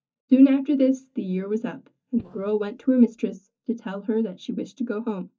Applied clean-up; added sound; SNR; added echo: neural mask model DeepFilterNet 3.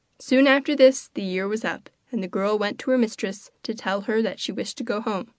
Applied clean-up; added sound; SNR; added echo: none; none; none; none.